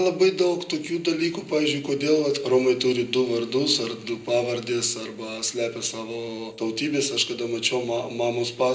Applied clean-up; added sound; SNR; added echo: none; none; none; reverberation time 0.4 s.